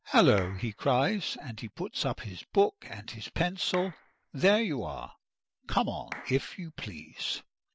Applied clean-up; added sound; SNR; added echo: none; Clapping; 17 dB; none.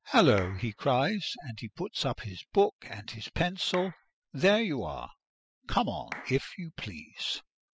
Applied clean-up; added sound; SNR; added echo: classical method spectral subtraction.